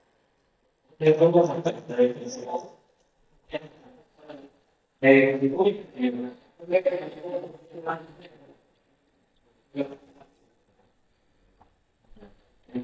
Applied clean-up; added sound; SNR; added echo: neural mask model DeepFilterNet 3.